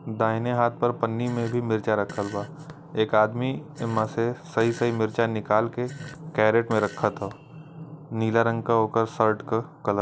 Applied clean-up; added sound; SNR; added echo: none; Fart; 19 dB; none.